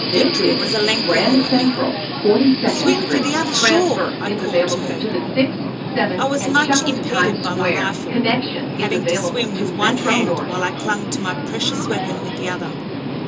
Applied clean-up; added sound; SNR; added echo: none; Subway, metro, underground; -5 dB; reverberation time 0.2 s.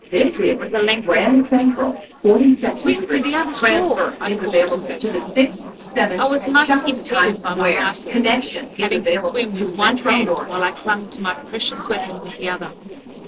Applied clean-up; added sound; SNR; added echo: neural separator model SepFormer DNS4.